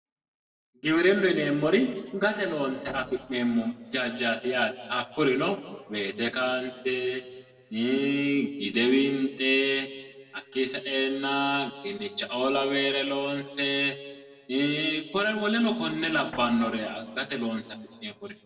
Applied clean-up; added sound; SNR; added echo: none; Guitar; 18 dB; reverberation time 1.5 s.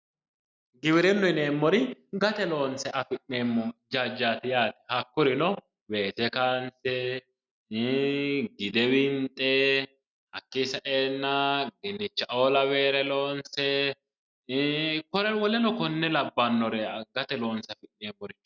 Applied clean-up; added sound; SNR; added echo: none; none; none; none.